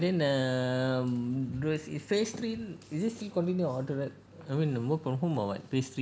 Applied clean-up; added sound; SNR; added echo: none; none; none; none.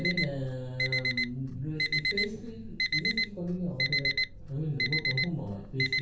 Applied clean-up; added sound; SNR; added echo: none; Alarm; -3 dB; reverberation time 0.6 s.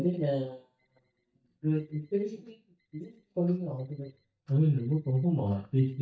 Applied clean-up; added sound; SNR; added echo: neural mask model DeepFilterNet 3.